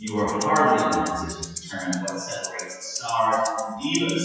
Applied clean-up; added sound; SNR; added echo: classical method WPE with log-MMSE.